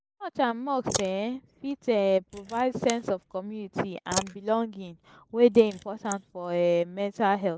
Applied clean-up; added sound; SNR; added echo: neural mask model Resemble Enhance denoiser.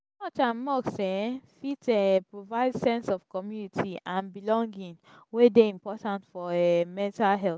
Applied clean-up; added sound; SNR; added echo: none; none; none; none.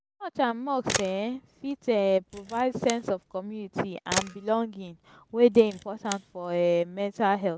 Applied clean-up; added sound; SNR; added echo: none; Camera; 11 dB; none.